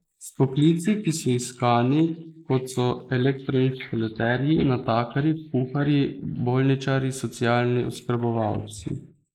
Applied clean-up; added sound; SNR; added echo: neural mask model Resemble Enhance denoiser.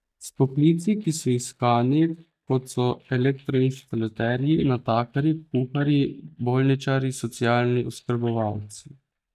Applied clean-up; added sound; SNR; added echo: neural mask model DeepFilterNet 3.